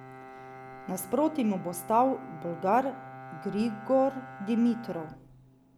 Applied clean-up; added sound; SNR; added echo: none; Bowed string instrument; 15 dB; none.